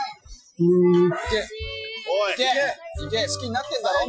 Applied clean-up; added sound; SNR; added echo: classical method Wiener filter.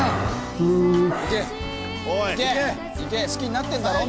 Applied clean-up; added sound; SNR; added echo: none; Wind instrument, woodwind instrument; 19 dB; none.